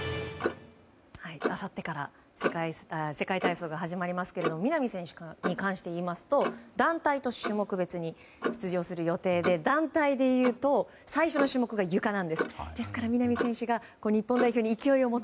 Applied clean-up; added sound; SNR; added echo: none; Clock; 10 dB; none.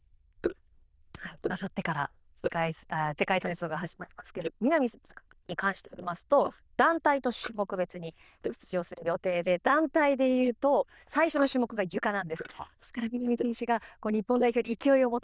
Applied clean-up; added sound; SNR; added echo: neural diffusion model UNIVERSE++.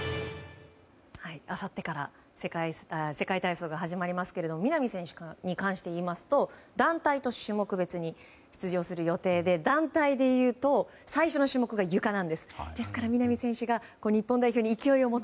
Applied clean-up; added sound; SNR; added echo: none; none; none; none.